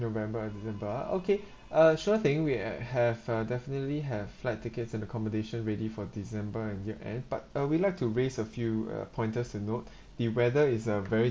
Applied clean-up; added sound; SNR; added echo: none; none; none; none.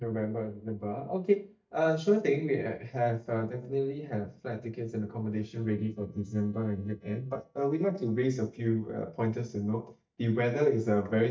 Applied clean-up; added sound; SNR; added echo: neural mask model DeepFilterNet 3.